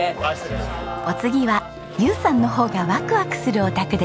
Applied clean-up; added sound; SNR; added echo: none; Zipper (clothing) + Bowed string instrument; 17 dB; none.